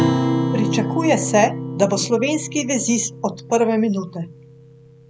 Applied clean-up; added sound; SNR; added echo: none; Acoustic guitar; 4 dB; none.